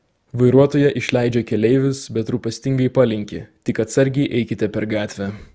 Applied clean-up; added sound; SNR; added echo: none; none; none; none.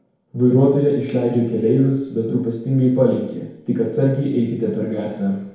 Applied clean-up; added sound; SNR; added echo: none; none; none; reverberation time 0.9 s.